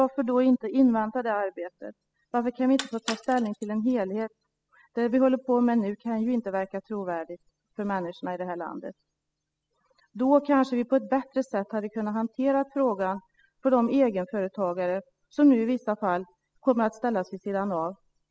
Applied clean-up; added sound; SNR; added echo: classical method spectral subtraction.